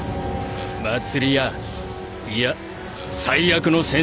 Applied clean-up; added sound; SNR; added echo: none; Burping, eructation; 19 dB; none.